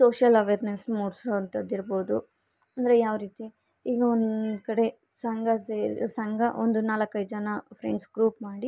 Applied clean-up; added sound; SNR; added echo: none; none; none; none.